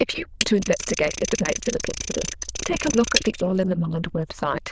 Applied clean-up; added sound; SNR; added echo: neural diffusion model UNIVERSE++.